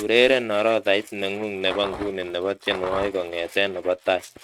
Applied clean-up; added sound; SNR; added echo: neural mask model RNNoise.